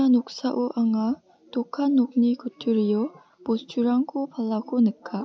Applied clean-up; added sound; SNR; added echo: none; none; none; none.